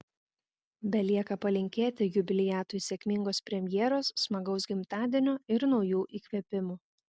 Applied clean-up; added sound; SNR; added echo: none; none; none; none.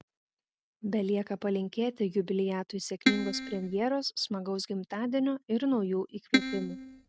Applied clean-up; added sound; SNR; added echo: neural mask model RNNoise.